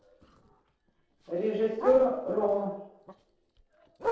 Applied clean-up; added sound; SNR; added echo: neural separator model SepFormer DNS4.